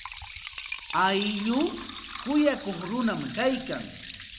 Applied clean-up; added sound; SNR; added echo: none; Liquid; 12 dB; none.